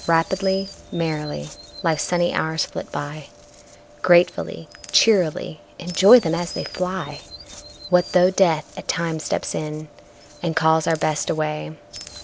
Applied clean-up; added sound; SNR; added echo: none; Chirp, tweet; 19 dB; none.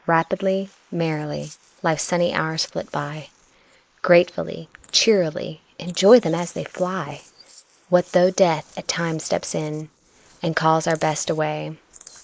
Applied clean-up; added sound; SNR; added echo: neural mask model Resemble Enhance denoiser.